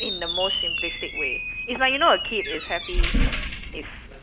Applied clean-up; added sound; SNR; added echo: none; Squeak; -1 dB; none.